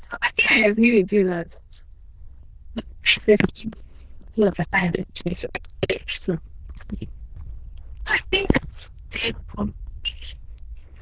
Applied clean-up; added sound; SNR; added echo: neural diffusion model UNIVERSE++.